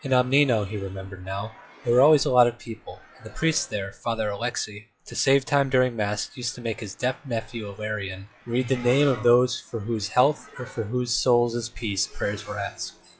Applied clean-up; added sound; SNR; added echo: classical method log-MMSE.